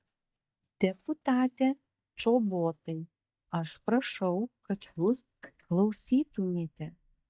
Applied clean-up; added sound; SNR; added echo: neural mask model DeepFilterNet 3.